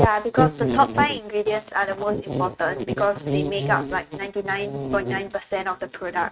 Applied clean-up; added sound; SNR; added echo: neural mask model RNNoise.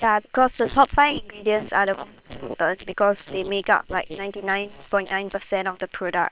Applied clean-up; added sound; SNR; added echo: neural separator model SepFormer WHAM!.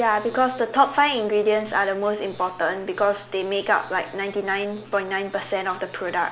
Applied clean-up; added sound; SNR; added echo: none; none; none; none.